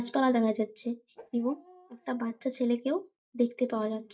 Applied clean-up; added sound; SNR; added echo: neural mask model DeepFilterNet 3.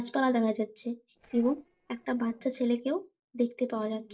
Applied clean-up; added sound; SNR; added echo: neural separator model SepFormer DNS4.